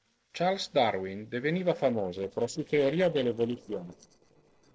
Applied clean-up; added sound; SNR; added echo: neural separator model SepFormer DNS4.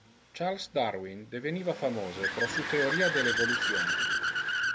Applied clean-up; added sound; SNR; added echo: none; Accelerating, revving, vroom / Car; -1 dB; none.